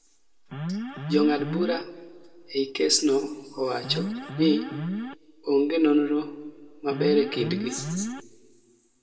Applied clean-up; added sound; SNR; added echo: none; Alarm; 5 dB; reverberation time 1.2 s.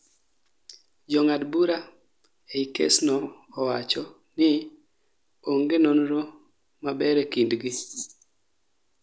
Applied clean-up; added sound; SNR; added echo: none; none; none; none.